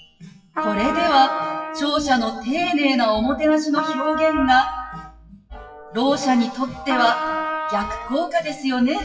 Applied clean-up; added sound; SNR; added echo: classical method WPE with log-MMSE.